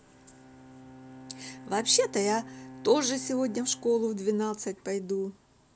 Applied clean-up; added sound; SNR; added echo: none; Bowed string instrument; 18 dB; none.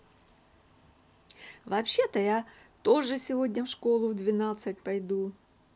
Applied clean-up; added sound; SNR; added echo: none; none; none; none.